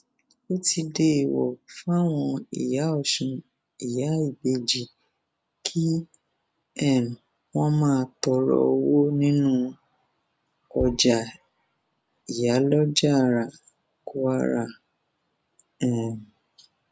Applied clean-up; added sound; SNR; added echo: none; Bass drum; 16 dB; none.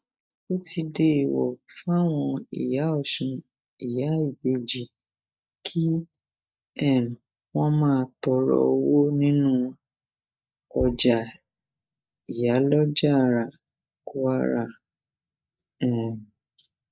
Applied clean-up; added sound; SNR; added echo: neural mask model DeepFilterNet 3.